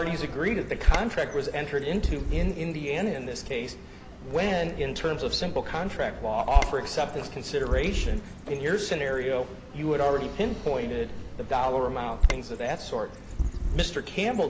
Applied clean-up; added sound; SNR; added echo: none; Bird vocalization, bird call, bird song; 2 dB; none.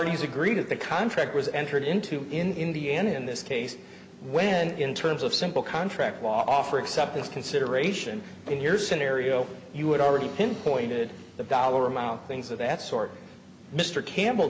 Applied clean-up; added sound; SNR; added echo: none; none; none; none.